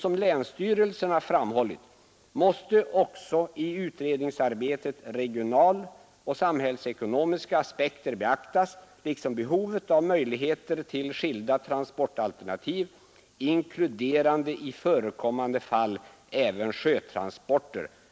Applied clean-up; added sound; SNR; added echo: none; none; none; none.